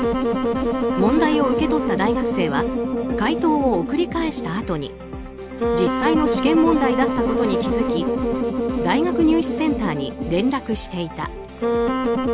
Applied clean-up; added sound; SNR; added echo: none; Wind instrument, woodwind instrument; 0 dB; none.